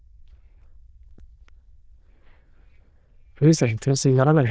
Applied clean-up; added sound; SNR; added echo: neural diffusion model UNIVERSE++.